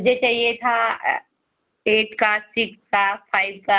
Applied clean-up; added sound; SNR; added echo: none; none; none; none.